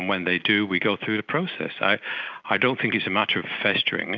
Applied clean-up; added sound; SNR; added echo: none; none; none; none.